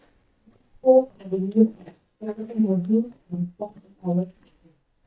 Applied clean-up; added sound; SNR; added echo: neural mask model DeepFilterNet 3.